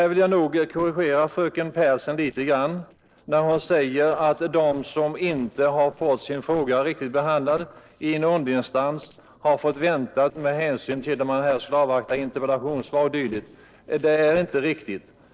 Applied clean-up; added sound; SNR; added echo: neural separator model SepFormer DNS4.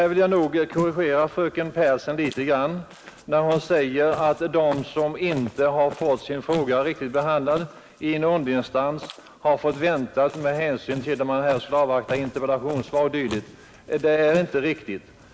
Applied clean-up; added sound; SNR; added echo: neural mask model Resemble Enhance denoiser.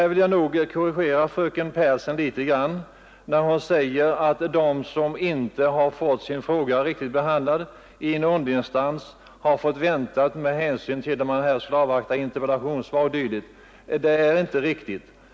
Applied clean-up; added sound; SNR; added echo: none; none; none; none.